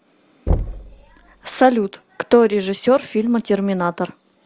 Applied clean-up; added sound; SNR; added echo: none; Knock / Wood; 8 dB; none.